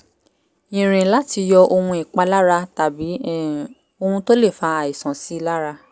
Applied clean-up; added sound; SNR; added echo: none; none; none; none.